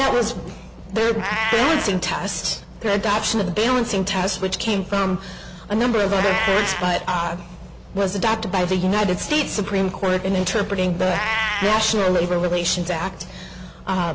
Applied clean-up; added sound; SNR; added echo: none; Meow; 10 dB; none.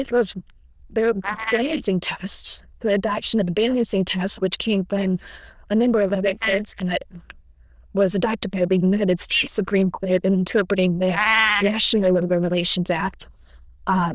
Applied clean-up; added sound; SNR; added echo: neural diffusion model UNIVERSE++.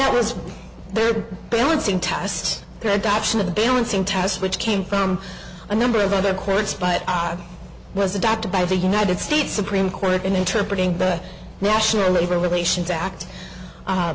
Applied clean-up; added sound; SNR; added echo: none; none; none; none.